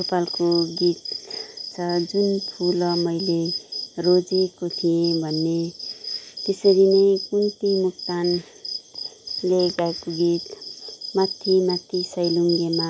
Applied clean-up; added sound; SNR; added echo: none; none; none; none.